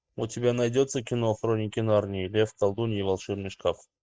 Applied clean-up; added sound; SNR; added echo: neural mask model Resemble Enhance denoiser.